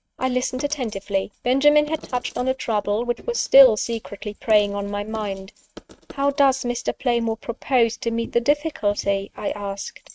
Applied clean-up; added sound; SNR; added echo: neural mask model RNNoise.